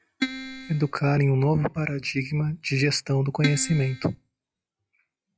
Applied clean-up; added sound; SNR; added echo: classical method log-MMSE.